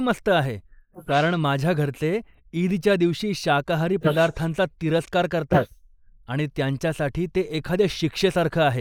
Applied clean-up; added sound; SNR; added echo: neural mask model Resemble Enhance denoiser.